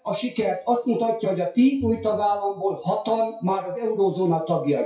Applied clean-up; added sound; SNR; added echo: classical method WPE with log-MMSE.